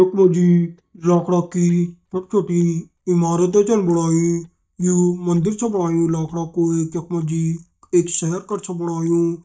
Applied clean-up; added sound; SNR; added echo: neural mask model DeepFilterNet 3.